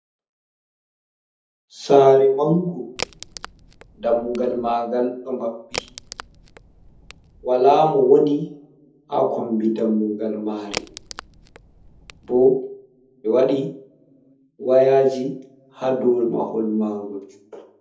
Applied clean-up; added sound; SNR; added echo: none; Crack; 15 dB; reverberation time 0.7 s.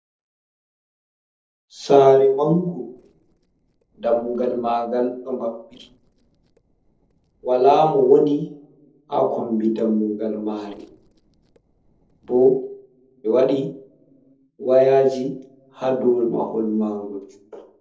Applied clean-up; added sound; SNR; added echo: neural separator model SepFormer DNS4.